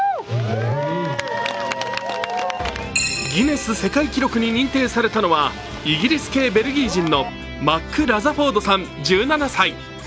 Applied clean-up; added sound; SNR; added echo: none; none; none; none.